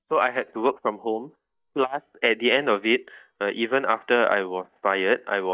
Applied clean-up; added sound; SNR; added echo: neural mask model DeepFilterNet 3.